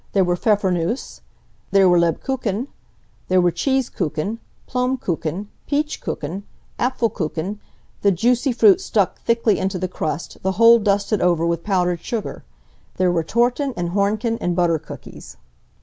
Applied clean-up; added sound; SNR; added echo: none; none; none; none.